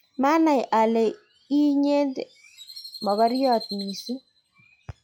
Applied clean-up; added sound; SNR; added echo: classical method log-MMSE.